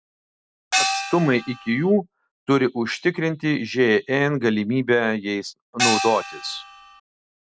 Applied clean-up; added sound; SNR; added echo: none; Gong; 3 dB; none.